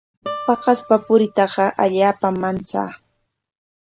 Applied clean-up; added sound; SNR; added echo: none; Guitar; 16 dB; none.